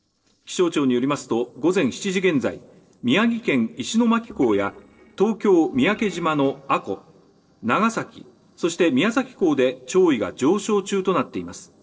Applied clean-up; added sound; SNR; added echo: neural separator model SepFormer DNS4.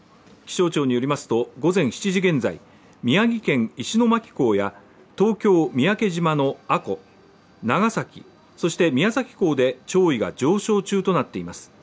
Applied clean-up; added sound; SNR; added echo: none; none; none; none.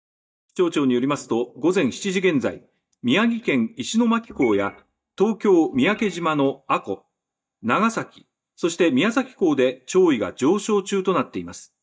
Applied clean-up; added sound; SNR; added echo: neural mask model DeepFilterNet 3.